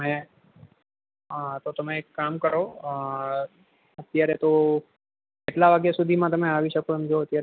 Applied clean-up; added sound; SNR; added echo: none; none; none; none.